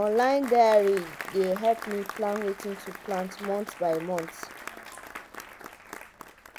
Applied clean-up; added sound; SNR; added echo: none; Applause; 14 dB; none.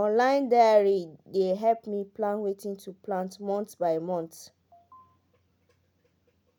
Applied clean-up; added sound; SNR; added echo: none; none; none; none.